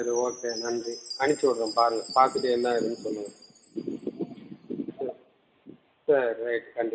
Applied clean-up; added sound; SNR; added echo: none; Chime; 16 dB; reverberation time 0.9 s.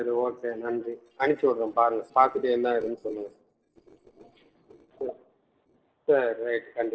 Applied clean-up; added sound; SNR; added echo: neural separator model SepFormer DNS4.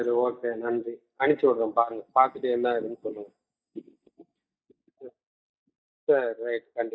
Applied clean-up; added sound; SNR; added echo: neural mask model DeepFilterNet 3.